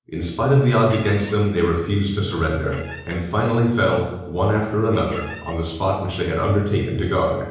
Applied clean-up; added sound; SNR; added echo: neural separator model SepFormer DNS4.